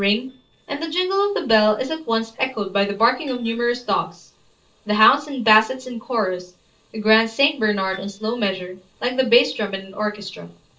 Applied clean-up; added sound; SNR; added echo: neural separator model SepFormer DNS4.